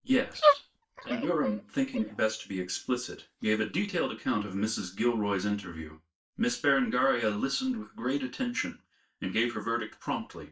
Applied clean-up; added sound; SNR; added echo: neural mask model DeepFilterNet 3.